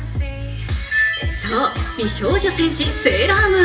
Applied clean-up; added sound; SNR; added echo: none; none; none; reverberation time 2.2 s.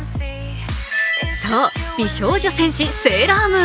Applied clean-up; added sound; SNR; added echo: none; none; none; none.